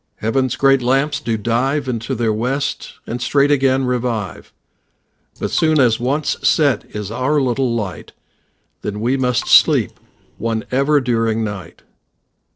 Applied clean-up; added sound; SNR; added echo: neural separator model SepFormer DNS4.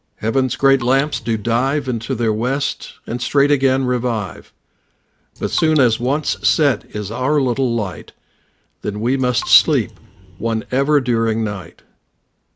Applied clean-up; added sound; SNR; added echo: none; Raindrop; 20 dB; none.